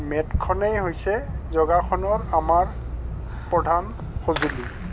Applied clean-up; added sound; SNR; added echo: none; Fireworks; 5 dB; none.